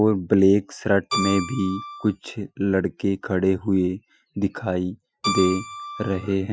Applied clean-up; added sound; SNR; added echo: classical method Wiener filter.